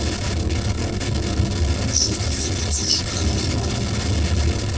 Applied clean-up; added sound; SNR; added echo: neural separator model SepFormer DNS4.